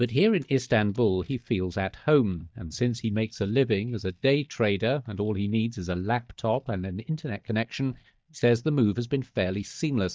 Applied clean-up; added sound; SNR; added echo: neural mask model DeepFilterNet 3.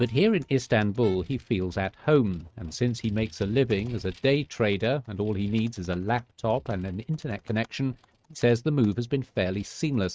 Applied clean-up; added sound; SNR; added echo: neural mask model RNNoise.